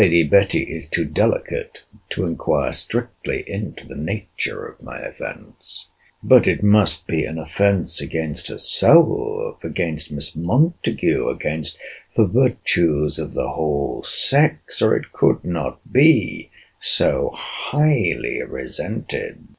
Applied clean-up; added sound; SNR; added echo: none; none; none; none.